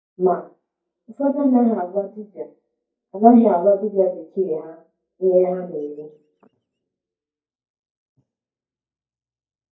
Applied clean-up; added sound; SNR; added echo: neural mask model DeepFilterNet 3.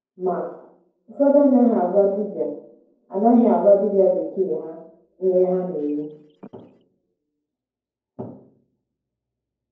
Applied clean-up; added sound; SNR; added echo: neural separator model SepFormer DNS4.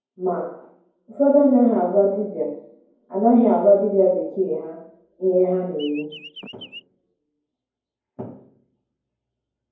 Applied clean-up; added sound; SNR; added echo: none; Chirp, tweet; 18 dB; reverberation time 0.9 s.